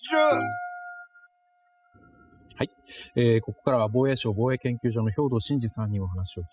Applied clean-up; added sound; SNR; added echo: classical method spectral subtraction.